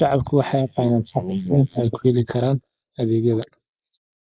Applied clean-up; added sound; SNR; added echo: neural mask model Resemble Enhance denoiser.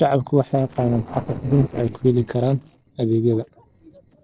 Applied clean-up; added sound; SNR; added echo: neural separator model SepFormer DNS4.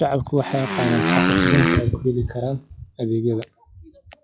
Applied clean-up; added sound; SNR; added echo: classical method log-MMSE.